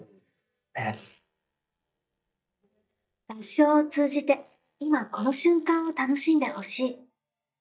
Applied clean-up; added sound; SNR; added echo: neural mask model DeepFilterNet 3.